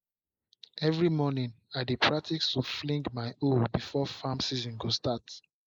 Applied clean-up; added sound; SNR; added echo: neural mask model Resemble Enhance denoiser.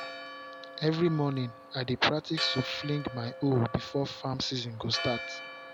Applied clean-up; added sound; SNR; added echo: none; Church bell; 10 dB; none.